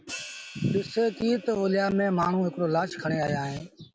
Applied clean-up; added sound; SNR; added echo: none; Hi-hat; 18 dB; none.